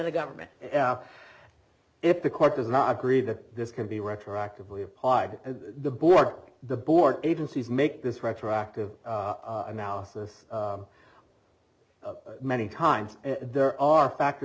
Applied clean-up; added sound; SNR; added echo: none; none; none; none.